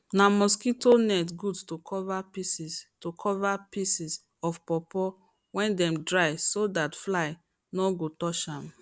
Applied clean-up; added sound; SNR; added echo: none; none; none; none.